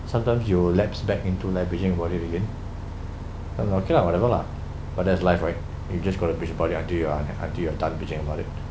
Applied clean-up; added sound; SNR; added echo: none; Bus; 7 dB; none.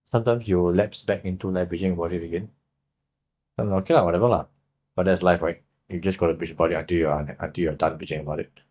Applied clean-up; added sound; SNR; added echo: neural mask model DeepFilterNet 3.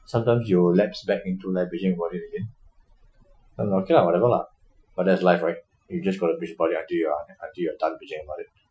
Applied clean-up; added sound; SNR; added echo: classical method Wiener filter.